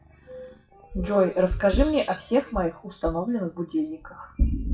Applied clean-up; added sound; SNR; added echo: classical method WPE with log-MMSE.